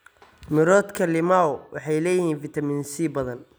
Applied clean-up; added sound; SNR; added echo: none; none; none; none.